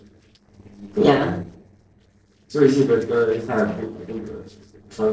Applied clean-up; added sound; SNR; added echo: neural separator model SepFormer DNS4.